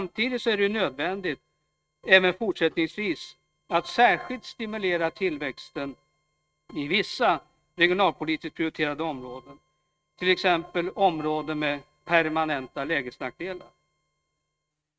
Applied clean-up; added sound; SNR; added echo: neural mask model RNNoise.